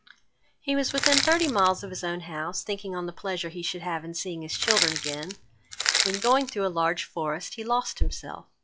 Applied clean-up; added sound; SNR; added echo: classical method log-MMSE.